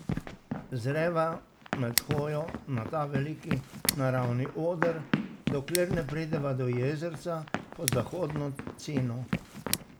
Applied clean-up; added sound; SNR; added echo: none; Scissors + Run; 4 dB; none.